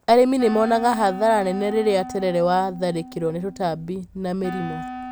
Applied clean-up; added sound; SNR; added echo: none; Wind instrument, woodwind instrument; 14 dB; none.